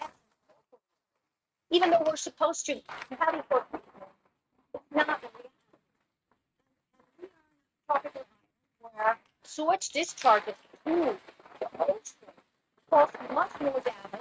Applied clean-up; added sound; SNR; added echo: neural mask model RNNoise.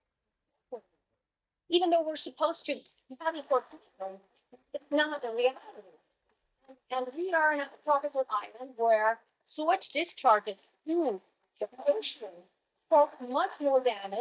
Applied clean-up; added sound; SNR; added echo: neural mask model DeepFilterNet 3.